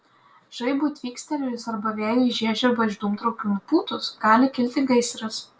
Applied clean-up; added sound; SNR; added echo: none; none; none; none.